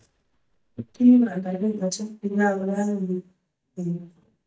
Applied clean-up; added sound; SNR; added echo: neural mask model DeepFilterNet 3.